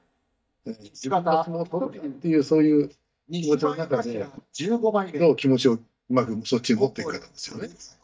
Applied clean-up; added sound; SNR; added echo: neural mask model DeepFilterNet 3.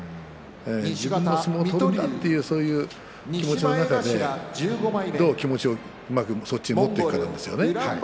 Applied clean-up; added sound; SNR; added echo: none; none; none; none.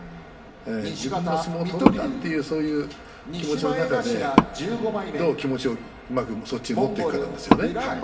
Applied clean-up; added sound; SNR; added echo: none; Wood; 2 dB; reverberation time 0.4 s.